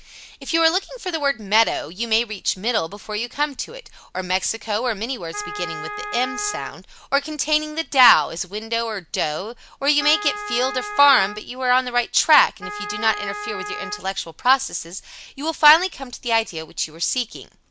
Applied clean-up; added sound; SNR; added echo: none; Wind instrument, woodwind instrument; 10 dB; none.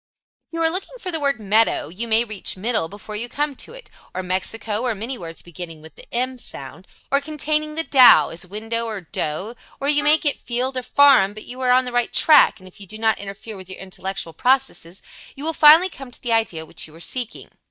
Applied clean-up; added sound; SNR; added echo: neural mask model DeepFilterNet 3.